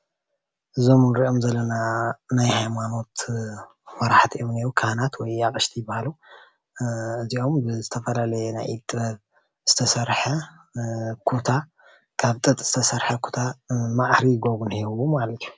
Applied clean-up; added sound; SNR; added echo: none; none; none; none.